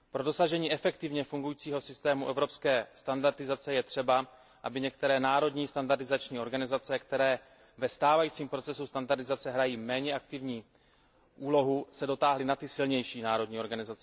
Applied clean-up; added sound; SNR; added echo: none; none; none; none.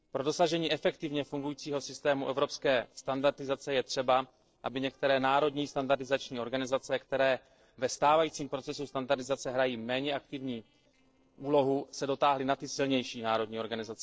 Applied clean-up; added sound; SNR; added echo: neural separator model SepFormer DNS4.